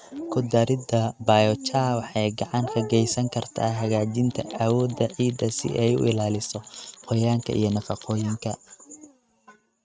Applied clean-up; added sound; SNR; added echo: neural mask model RNNoise.